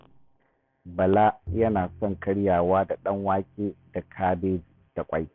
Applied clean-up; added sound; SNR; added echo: none; Bowed string instrument; 17 dB; none.